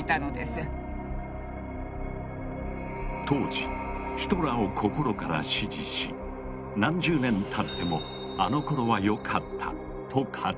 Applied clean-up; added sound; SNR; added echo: none; none; none; none.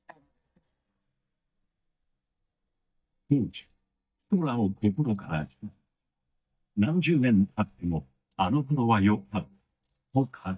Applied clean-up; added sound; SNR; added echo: neural mask model DeepFilterNet 3.